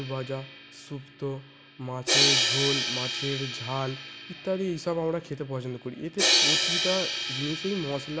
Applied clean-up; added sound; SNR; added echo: none; Crash cymbal; -3 dB; none.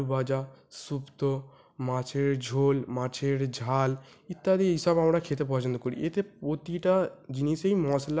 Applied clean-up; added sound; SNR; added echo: none; none; none; none.